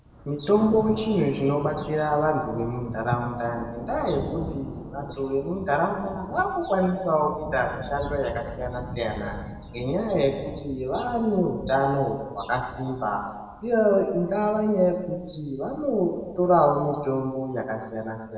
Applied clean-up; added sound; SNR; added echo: none; Thunder; 15 dB; reverberation time 1.2 s.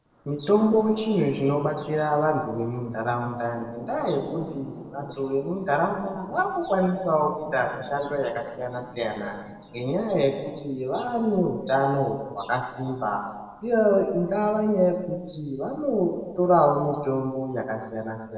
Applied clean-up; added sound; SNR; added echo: neural separator model SepFormer DNS4.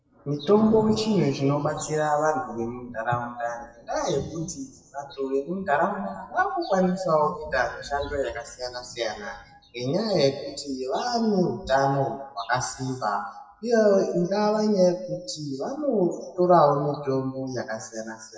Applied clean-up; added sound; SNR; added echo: classical method WPE with log-MMSE.